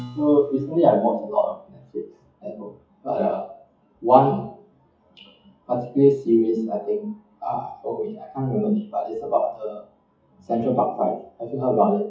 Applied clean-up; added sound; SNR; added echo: classical method WPE with log-MMSE.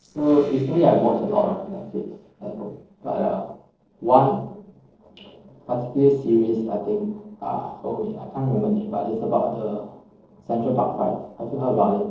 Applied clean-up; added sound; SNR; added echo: neural separator model SepFormer DNS4.